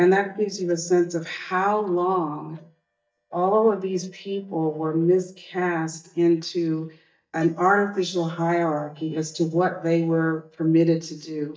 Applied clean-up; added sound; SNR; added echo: neural mask model DeepFilterNet 3.